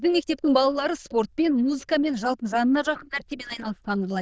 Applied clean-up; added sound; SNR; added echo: neural diffusion model UNIVERSE++.